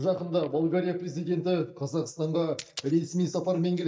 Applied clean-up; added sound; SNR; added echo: neural mask model DeepFilterNet 3.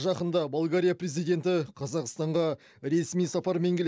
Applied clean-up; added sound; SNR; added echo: none; none; none; none.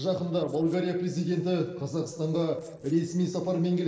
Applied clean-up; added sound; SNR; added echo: neural separator model SepFormer DNS4.